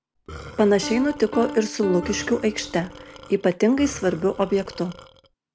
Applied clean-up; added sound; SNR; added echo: none; Burping, eructation + Piano; 14 dB; none.